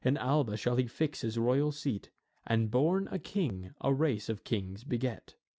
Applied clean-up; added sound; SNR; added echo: none; none; none; none.